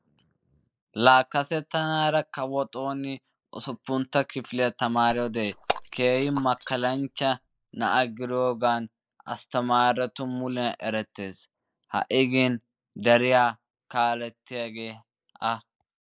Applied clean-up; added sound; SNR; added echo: neural mask model Resemble Enhance denoiser.